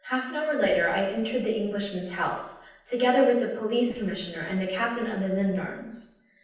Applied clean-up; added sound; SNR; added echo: neural separator model SepFormer DNS4.